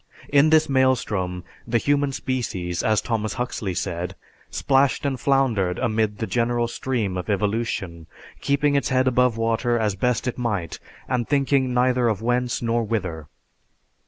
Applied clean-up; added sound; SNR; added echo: none; none; none; none.